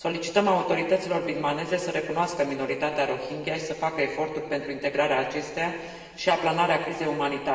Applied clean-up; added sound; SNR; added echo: none; Cowbell; 18 dB; reverberation time 2.3 s.